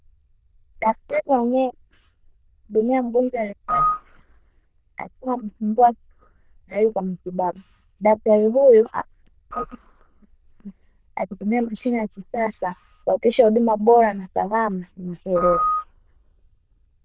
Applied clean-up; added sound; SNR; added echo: neural diffusion model UNIVERSE++.